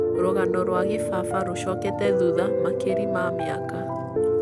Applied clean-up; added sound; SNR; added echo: none; Piano; -4 dB; none.